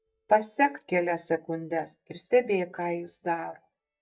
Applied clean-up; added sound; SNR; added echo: neural mask model DeepFilterNet 3.